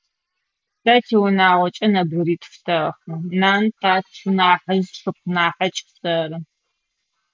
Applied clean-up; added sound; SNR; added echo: none; none; none; none.